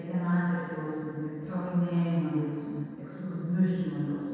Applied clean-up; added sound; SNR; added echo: none; none; none; reverberation time 2.1 s.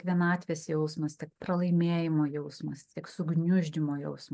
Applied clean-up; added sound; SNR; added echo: none; none; none; none.